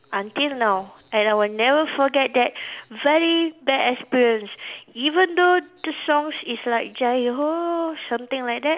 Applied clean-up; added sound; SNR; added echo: none; none; none; none.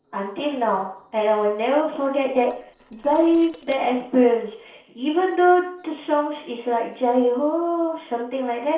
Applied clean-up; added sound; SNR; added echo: neural separator model SepFormer DNS4.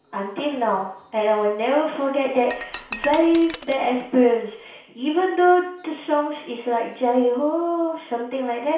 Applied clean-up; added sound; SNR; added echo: none; Shatter; 16 dB; reverberation time 0.6 s.